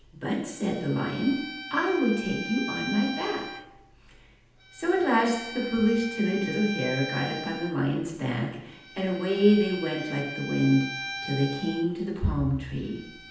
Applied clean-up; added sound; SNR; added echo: none; Bowed string instrument; 12 dB; reverberation time 0.8 s.